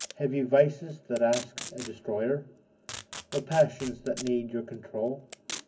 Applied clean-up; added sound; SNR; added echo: none; Packing tape, duct tape; 15 dB; reverberation time 0.3 s.